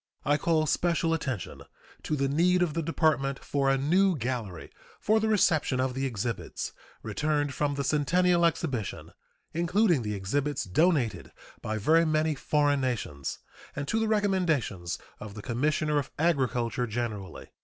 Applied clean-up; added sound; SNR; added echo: none; none; none; none.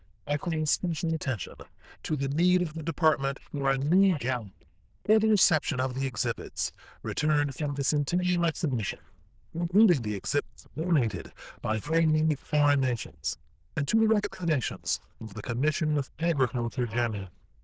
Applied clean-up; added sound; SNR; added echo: neural diffusion model UNIVERSE++.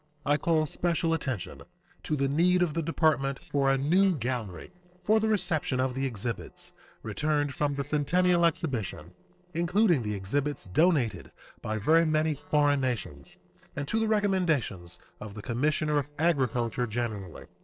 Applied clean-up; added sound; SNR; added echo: neural separator model SepFormer DNS4.